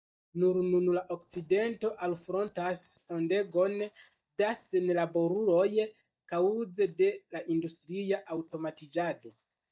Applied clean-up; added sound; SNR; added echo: neural mask model DeepFilterNet 3.